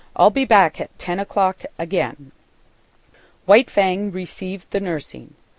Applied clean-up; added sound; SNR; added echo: none; none; none; none.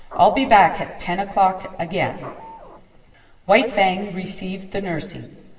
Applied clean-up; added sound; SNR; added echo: none; Printer / Engine; 19 dB; reverberation time 2.4 s.